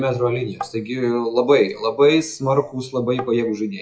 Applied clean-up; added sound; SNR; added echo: classical method WPE with log-MMSE.